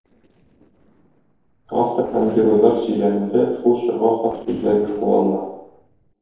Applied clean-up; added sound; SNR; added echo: neural separator model SepFormer DNS4.